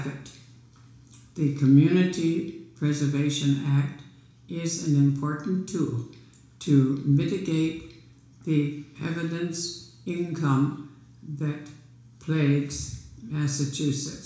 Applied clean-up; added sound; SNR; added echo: none; none; none; reverberation time 0.7 s.